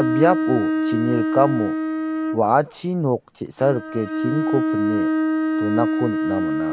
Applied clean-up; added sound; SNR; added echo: none; Bowed string instrument; -1 dB; none.